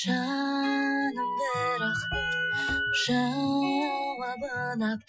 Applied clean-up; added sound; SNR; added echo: classical method Wiener filter.